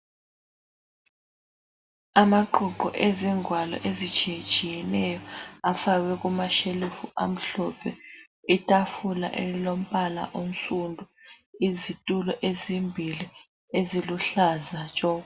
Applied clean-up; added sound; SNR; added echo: none; none; none; none.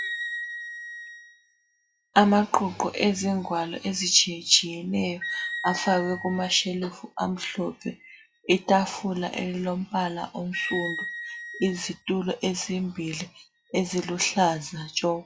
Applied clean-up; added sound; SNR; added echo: classical method log-MMSE.